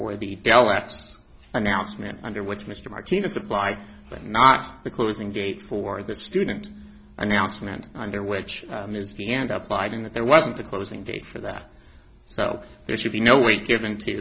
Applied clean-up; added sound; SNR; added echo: none; none; none; none.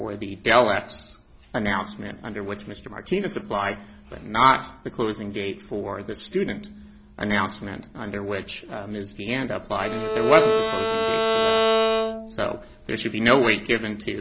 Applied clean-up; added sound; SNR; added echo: none; Bowed string instrument; -2 dB; none.